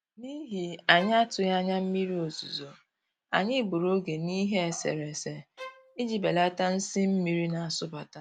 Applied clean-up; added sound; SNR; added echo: none; Bowed string instrument; 18 dB; none.